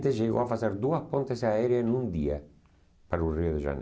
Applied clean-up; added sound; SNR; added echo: none; none; none; none.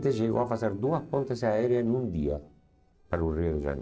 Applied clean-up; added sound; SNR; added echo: neural separator model SepFormer DNS4.